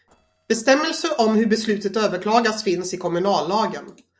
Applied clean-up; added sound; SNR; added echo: neural separator model SepFormer DNS4.